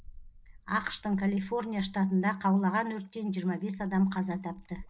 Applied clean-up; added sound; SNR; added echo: neural mask model Resemble Enhance denoiser.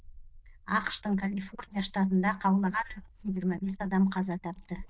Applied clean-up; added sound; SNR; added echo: neural diffusion model UNIVERSE++.